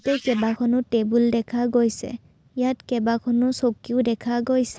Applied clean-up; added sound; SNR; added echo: neural mask model Resemble Enhance denoiser.